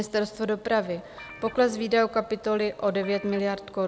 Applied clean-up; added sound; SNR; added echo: none; Guitar; 20 dB; none.